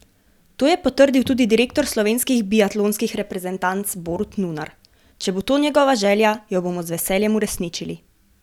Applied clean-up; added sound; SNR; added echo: none; none; none; none.